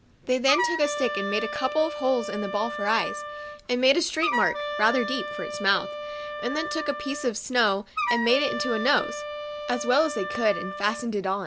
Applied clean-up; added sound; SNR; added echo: none; Wind instrument, woodwind instrument; 5 dB; none.